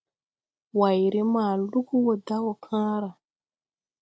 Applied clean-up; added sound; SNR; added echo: none; none; none; none.